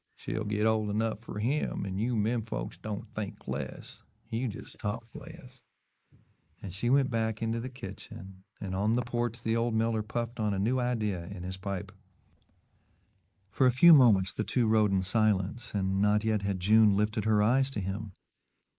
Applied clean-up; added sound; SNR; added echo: neural mask model Resemble Enhance denoiser.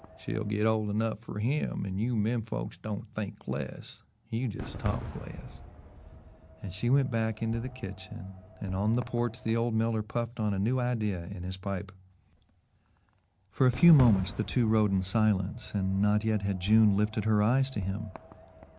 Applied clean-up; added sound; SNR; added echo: none; Fireworks; 16 dB; none.